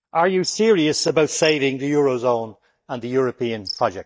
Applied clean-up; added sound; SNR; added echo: neural mask model DeepFilterNet 3.